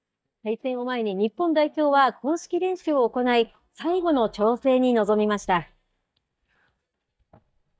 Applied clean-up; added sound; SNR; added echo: neural mask model DeepFilterNet 3.